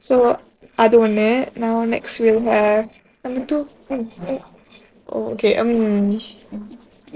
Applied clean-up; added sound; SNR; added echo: neural separator model SepFormer DNS4.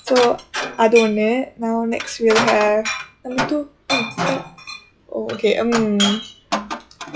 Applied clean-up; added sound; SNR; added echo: classical method log-MMSE.